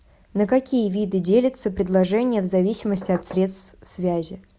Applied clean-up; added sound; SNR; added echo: none; Knock; 15 dB; none.